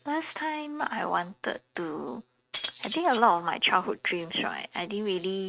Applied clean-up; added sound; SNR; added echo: neural mask model RNNoise.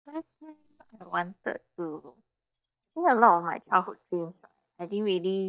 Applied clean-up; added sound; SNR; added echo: neural mask model DeepFilterNet 3.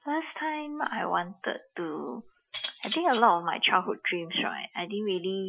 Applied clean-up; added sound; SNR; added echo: classical method Wiener filter.